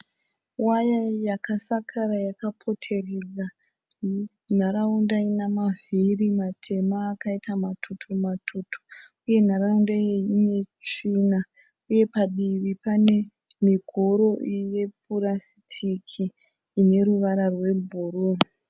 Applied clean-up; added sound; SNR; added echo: none; none; none; none.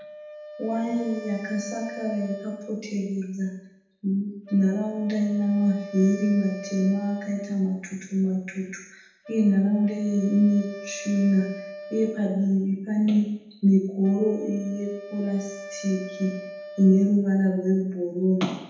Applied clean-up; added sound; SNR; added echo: none; Wind instrument, woodwind instrument; 17 dB; reverberation time 0.8 s.